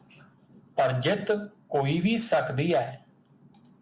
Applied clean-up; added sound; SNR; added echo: none; none; none; none.